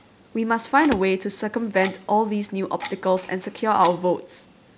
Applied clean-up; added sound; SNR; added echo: none; Clock + Hammer; 16 dB; none.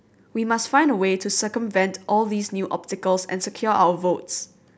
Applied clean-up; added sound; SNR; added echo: none; none; none; none.